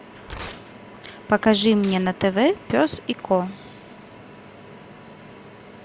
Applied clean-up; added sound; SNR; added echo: none; Tearing; 19 dB; none.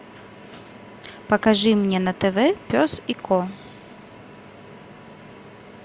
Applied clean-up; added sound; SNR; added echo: none; none; none; none.